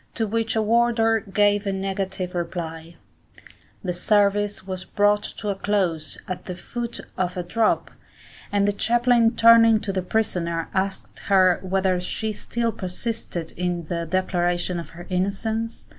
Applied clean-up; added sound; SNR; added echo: none; none; none; none.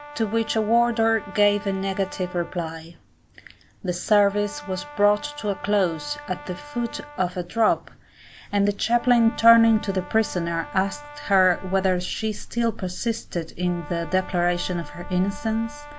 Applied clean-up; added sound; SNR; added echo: none; Brass instrument; 18 dB; none.